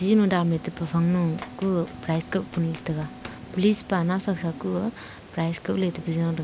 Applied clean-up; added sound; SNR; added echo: none; Run + Wind instrument, woodwind instrument; 19 dB; none.